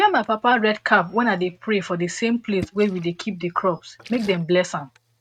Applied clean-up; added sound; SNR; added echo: neural mask model RNNoise.